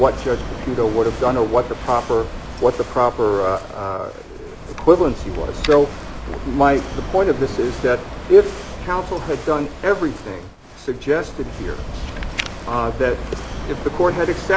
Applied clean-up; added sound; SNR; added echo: none; Walk, footsteps / Waves, surf / Wind; 10 dB; none.